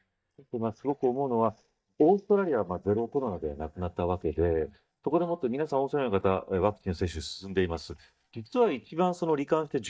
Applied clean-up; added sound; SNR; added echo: neural mask model DeepFilterNet 3.